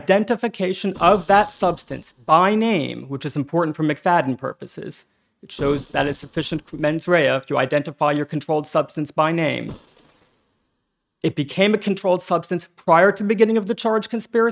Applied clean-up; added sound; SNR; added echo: neural mask model RNNoise.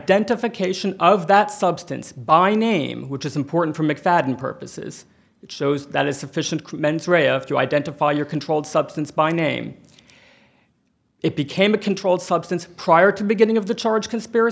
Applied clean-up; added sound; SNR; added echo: none; none; none; none.